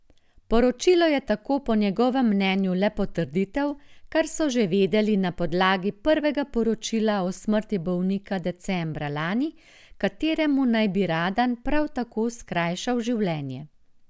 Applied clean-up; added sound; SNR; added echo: none; none; none; none.